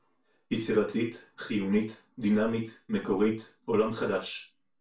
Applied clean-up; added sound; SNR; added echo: none; none; none; reverberation time 0.2 s.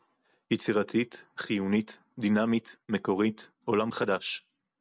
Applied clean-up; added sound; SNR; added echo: none; none; none; none.